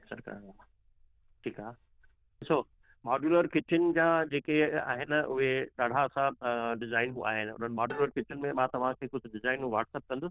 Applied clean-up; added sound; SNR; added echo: neural diffusion model UNIVERSE++.